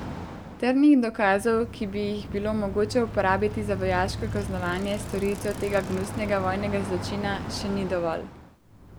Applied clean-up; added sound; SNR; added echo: none; Bicycle; 9 dB; none.